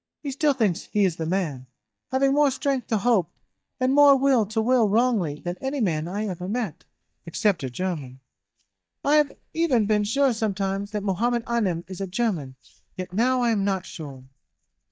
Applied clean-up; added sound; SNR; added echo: neural mask model DeepFilterNet 3.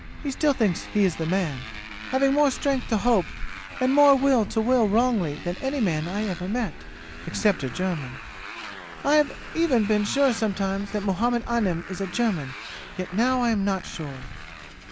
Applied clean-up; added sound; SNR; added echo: none; Motorcycle; 13 dB; none.